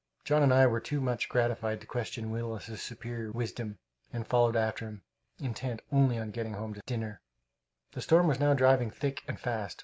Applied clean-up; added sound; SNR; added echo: none; none; none; none.